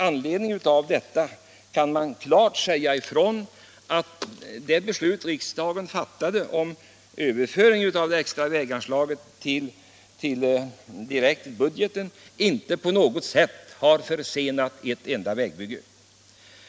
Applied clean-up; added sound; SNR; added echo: none; none; none; none.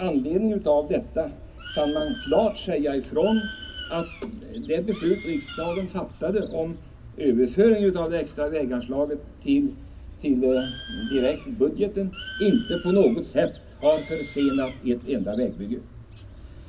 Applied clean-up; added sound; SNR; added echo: none; Bird; 15 dB; reverberation time 0.4 s.